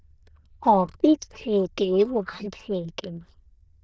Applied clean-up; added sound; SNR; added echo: neural diffusion model UNIVERSE++.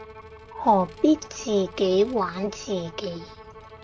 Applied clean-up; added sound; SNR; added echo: none; Bowed string instrument + Vehicle; 18 dB; none.